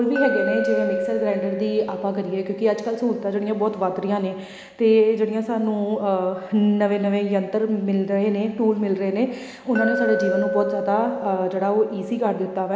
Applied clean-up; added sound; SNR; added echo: none; Glass; 8 dB; none.